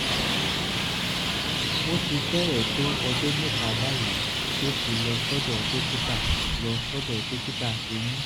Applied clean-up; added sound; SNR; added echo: none; Traffic noise, roadway noise; -4 dB; none.